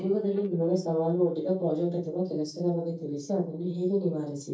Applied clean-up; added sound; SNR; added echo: neural mask model DeepFilterNet 3.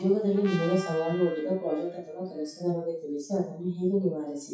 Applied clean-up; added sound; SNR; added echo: classical method WPE with log-MMSE.